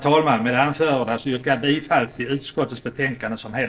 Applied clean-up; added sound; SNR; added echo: neural separator model SepFormer DNS4.